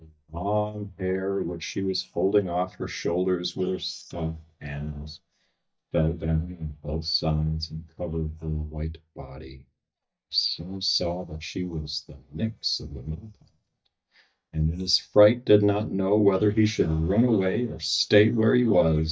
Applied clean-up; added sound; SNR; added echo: neural mask model DeepFilterNet 3.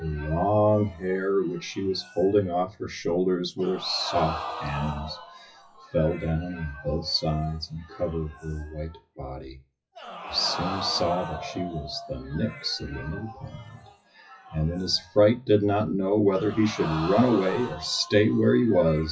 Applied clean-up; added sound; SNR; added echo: classical method WPE with log-MMSE.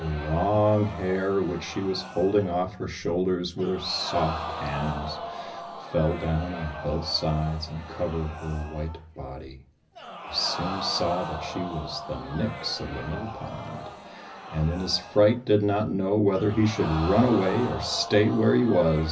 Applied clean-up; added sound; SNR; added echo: none; Crowd; 11 dB; reverberation time 0.4 s.